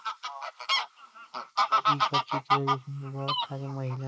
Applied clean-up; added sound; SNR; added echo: neural mask model Resemble Enhance denoiser.